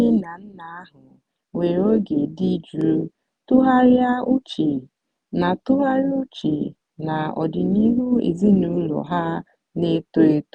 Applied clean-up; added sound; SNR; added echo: none; none; none; none.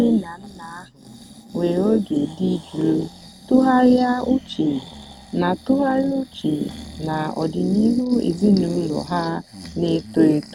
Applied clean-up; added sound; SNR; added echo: none; Breathing; 20 dB; none.